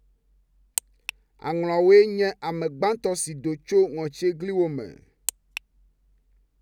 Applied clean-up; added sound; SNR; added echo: none; none; none; none.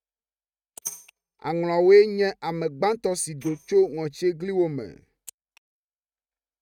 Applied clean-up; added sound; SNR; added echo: neural mask model RNNoise.